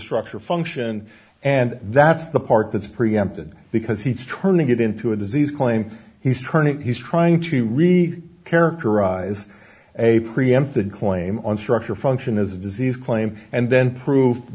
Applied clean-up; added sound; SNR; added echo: none; none; none; none.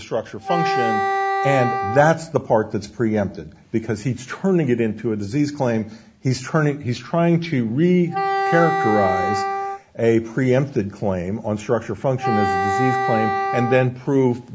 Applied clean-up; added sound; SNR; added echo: none; Wind instrument, woodwind instrument; 2 dB; none.